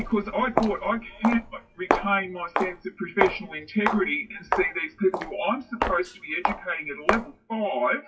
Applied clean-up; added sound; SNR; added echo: classical method WPE with log-MMSE.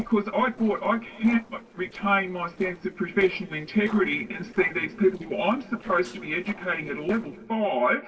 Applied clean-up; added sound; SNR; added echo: neural separator model SepFormer DNS4.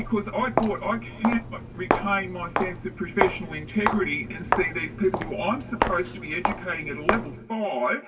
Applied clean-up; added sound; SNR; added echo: none; Walk, footsteps; 2 dB; reverberation time 2.7 s.